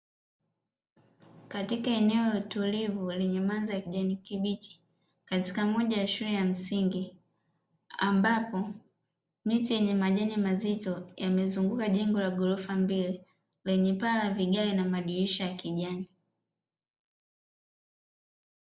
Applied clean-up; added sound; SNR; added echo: none; none; none; none.